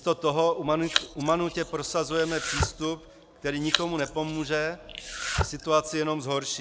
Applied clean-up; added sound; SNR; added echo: none; Domestic sounds, home sounds; 5 dB; none.